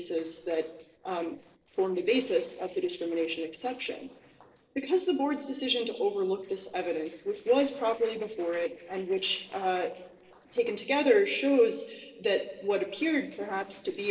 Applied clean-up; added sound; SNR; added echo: neural separator model SepFormer DNS4.